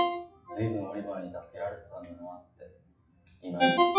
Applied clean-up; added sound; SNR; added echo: classical method WPE with log-MMSE.